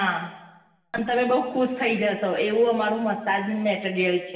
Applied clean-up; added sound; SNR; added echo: none; none; none; reverberation time 1.1 s.